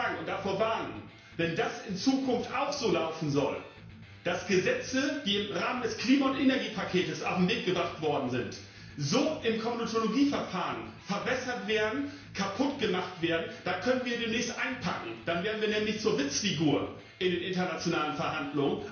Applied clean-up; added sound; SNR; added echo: none; Electric guitar; 19 dB; reverberation time 0.5 s.